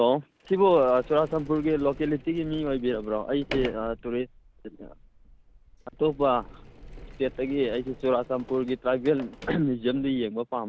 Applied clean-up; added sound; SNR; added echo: none; Sliding door; 17 dB; none.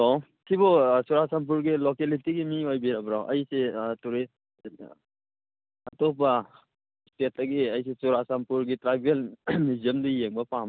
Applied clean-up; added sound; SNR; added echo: none; none; none; none.